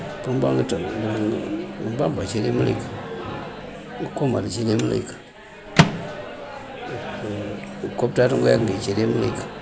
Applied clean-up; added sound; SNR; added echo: none; Microwave oven; 5 dB; none.